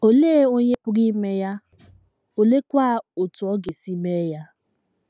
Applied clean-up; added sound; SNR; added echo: none; none; none; none.